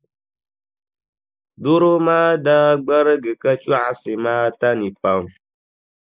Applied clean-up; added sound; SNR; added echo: neural mask model Resemble Enhance denoiser.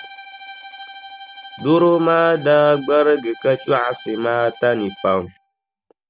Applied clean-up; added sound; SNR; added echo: none; Bowed string instrument; 18 dB; none.